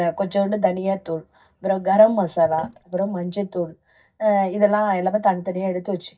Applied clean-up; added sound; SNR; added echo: neural mask model DeepFilterNet 3.